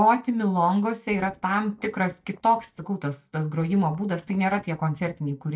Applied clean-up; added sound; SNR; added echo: neural mask model DeepFilterNet 3.